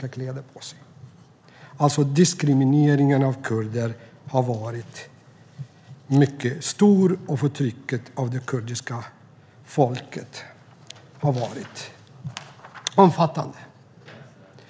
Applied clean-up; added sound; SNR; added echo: none; none; none; none.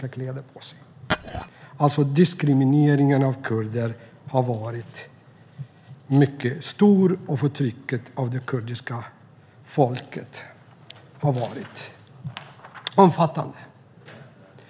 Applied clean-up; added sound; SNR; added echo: none; Glass; 4 dB; none.